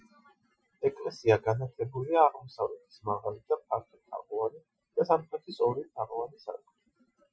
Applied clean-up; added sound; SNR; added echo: classical method Wiener filter.